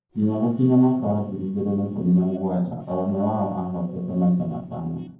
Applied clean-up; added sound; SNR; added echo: neural separator model SepFormer DNS4.